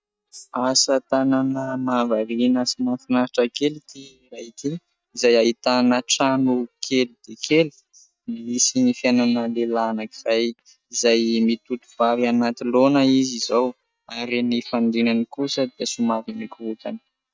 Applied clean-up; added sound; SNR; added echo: neural mask model DeepFilterNet 3.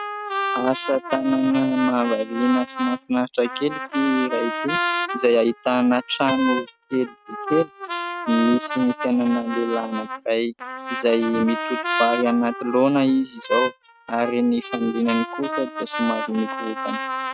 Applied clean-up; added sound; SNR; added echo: neural mask model RNNoise.